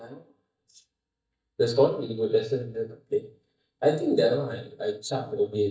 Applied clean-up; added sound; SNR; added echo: neural mask model DeepFilterNet 3.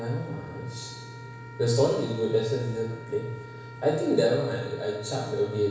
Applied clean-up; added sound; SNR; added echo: none; Wind instrument, woodwind instrument; 19 dB; reverberation time 1.1 s.